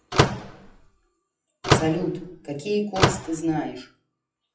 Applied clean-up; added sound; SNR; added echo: classical method WPE with log-MMSE.